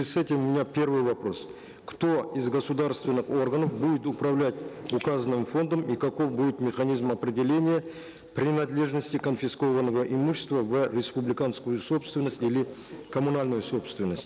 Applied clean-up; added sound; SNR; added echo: none; none; none; none.